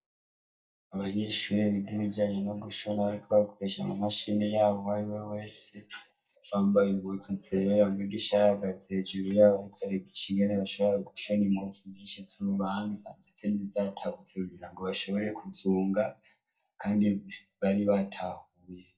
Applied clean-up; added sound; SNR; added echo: neural mask model DeepFilterNet 3.